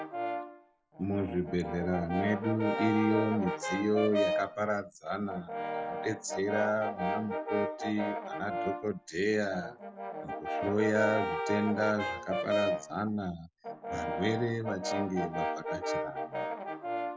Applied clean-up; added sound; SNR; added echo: none; Brass instrument; 2 dB; none.